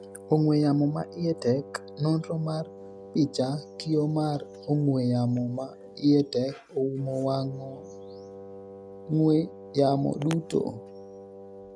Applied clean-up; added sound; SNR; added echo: none; Wind instrument, woodwind instrument; 17 dB; none.